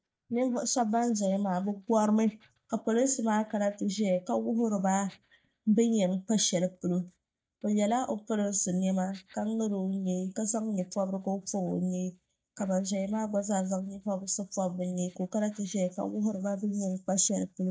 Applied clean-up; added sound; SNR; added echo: neural mask model DeepFilterNet 3.